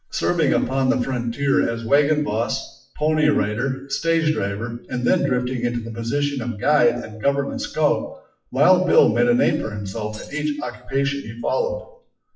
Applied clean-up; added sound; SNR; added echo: classical method WPE with log-MMSE.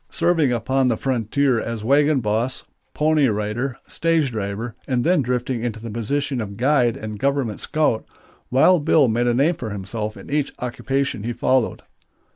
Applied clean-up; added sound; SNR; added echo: none; none; none; none.